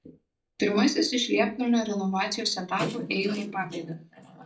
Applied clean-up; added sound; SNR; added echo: neural mask model DeepFilterNet 3.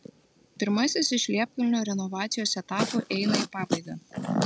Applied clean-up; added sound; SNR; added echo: none; none; none; none.